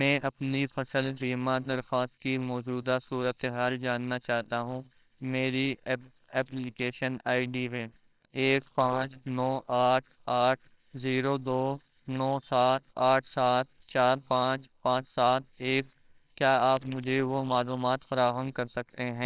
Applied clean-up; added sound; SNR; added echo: neural separator model SepFormer WHAMR!.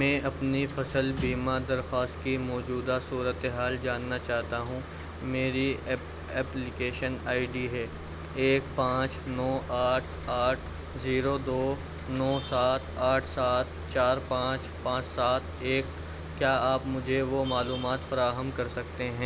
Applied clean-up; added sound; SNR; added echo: none; none; none; none.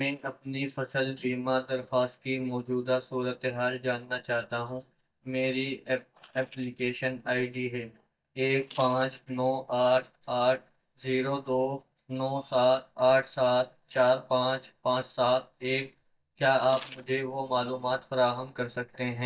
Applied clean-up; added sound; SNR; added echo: neural mask model DeepFilterNet 3.